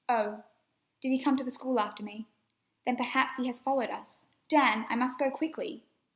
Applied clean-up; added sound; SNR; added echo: none; none; none; none.